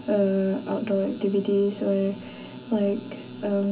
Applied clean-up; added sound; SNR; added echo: none; none; none; reverberation time 0.4 s.